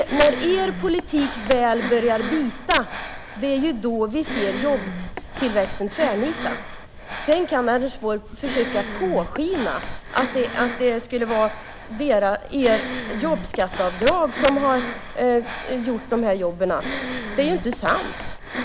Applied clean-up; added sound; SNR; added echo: none; Breathing; 8 dB; none.